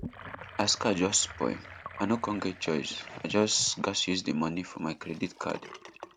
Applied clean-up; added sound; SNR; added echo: none; Sink (filling or washing) / Gurgling; 15 dB; none.